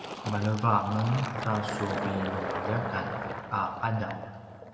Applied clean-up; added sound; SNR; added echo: none; Fill (with liquid); 6 dB; reverberation time 2.2 s.